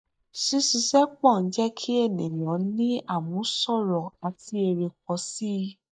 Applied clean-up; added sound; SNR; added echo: neural mask model DeepFilterNet 3.